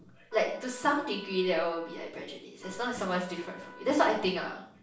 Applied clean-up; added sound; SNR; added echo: none; Trumpet; 19 dB; reverberation time 0.5 s.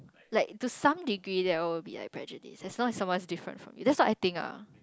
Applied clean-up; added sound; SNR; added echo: none; none; none; none.